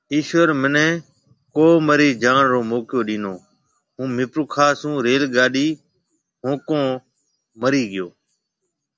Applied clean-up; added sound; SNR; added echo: none; none; none; none.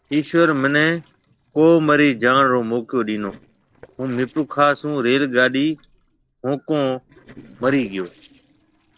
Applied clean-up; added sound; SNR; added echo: neural separator model SepFormer DNS4.